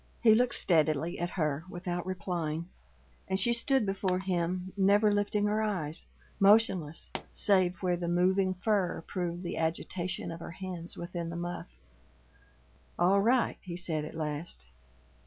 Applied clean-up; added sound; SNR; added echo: none; Explosion; 15 dB; none.